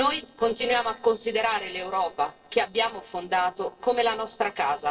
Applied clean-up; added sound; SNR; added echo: neural separator model SepFormer DNS4.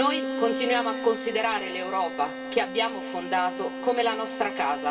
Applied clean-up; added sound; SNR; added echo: none; Bowed string instrument; 6 dB; reverberation time 2.9 s.